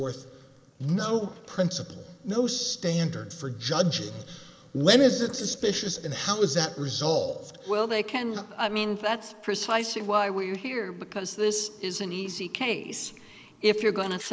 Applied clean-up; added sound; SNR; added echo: neural mask model Resemble Enhance denoiser.